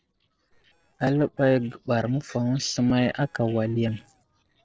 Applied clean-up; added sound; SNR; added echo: neural separator model SepFormer DNS4.